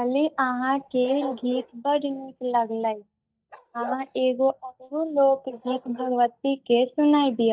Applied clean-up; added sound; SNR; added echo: neural mask model DeepFilterNet 3.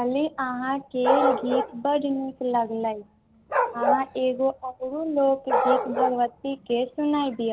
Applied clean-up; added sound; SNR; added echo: none; Bark; 3 dB; none.